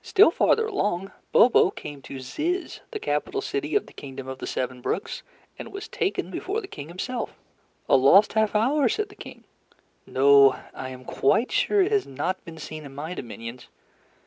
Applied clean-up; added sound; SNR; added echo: none; none; none; none.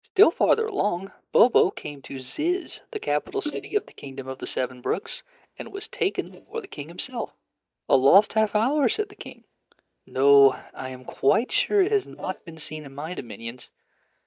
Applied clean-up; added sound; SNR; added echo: neural mask model DeepFilterNet 3.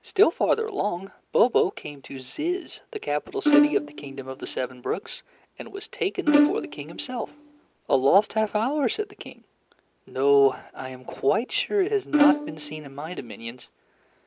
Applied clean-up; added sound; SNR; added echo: none; Bowed string instrument; -1 dB; none.